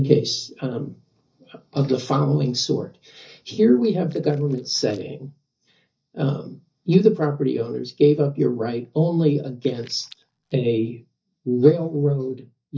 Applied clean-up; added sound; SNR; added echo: neural mask model DeepFilterNet 3.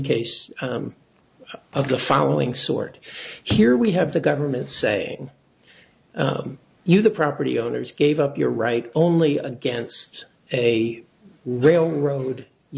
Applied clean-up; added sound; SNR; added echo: none; none; none; none.